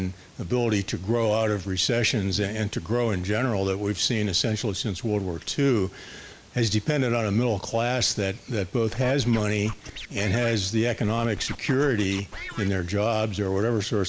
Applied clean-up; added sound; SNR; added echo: neural mask model Resemble Enhance denoiser.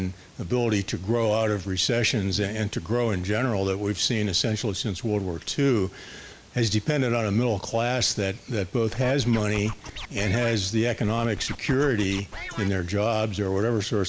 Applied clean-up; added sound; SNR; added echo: none; Scratching (performance technique); 12 dB; none.